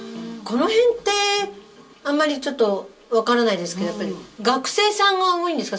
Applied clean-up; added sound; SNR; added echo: none; none; none; reverberation time 0.2 s.